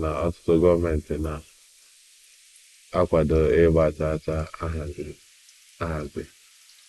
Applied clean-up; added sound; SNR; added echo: neural mask model Resemble Enhance denoiser.